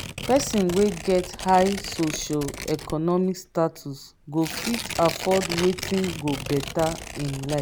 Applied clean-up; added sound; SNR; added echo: none; Tearing; 10 dB; none.